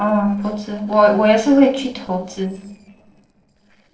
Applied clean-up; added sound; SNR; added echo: neural separator model SepFormer DNS4.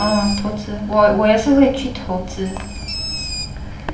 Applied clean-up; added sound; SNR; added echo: none; Bird; 12 dB; reverberation time 1.0 s.